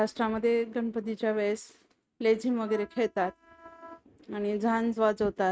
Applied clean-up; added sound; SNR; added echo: neural mask model RNNoise.